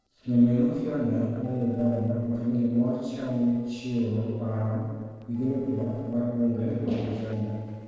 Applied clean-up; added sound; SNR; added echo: neural separator model SepFormer DNS4.